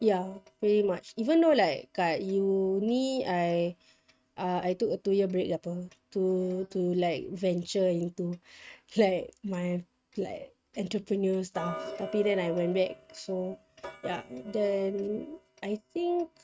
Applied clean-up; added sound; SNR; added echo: neural mask model RNNoise.